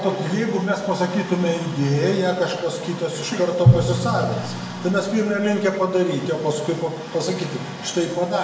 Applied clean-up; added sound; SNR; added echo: none; Drum; 6 dB; reverberation time 1.0 s.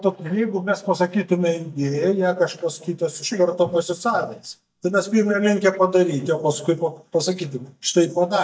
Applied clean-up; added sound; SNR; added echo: neural mask model DeepFilterNet 3.